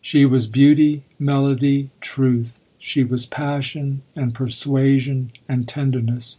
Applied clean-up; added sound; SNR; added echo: none; none; none; none.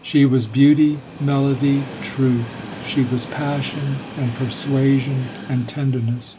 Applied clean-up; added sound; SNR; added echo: none; Train; 14 dB; none.